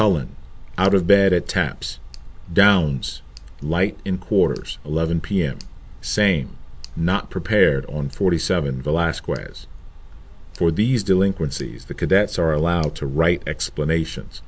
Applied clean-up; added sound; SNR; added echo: none; Tick; 14 dB; none.